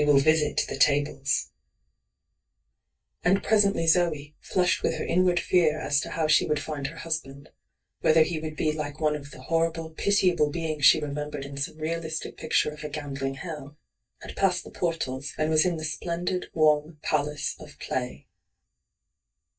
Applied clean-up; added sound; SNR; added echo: neural mask model DeepFilterNet 3.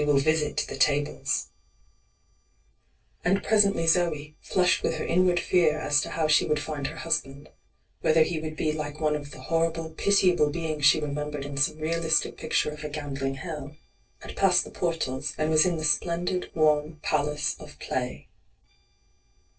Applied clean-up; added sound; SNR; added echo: neural separator model SepFormer DNS4.